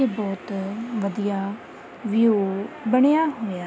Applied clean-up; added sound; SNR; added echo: none; none; none; none.